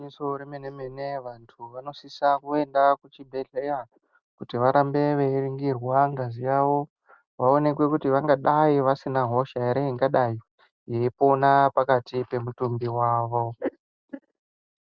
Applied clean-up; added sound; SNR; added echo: none; none; none; none.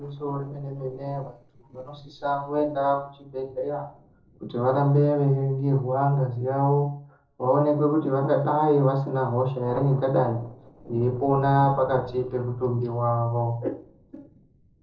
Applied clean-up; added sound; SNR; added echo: neural separator model SepFormer DNS4.